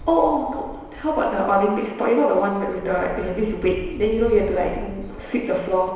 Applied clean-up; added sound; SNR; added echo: none; Wind; 15 dB; reverberation time 1.0 s.